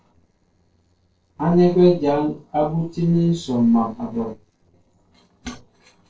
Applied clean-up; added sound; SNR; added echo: neural separator model SepFormer DNS4.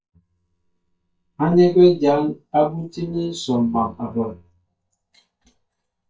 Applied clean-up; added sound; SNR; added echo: neural mask model DeepFilterNet 3.